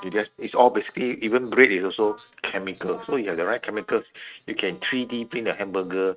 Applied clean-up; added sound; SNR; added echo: neural mask model RNNoise.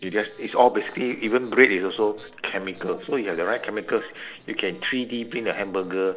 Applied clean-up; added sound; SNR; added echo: neural separator model SepFormer DNS4.